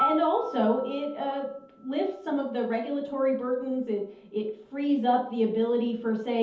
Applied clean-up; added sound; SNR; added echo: none; Piano; 12 dB; reverberation time 0.6 s.